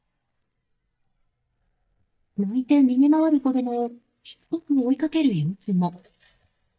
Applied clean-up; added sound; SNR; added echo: neural mask model DeepFilterNet 3.